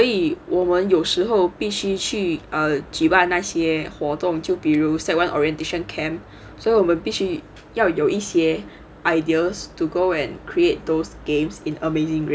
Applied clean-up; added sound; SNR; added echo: none; none; none; none.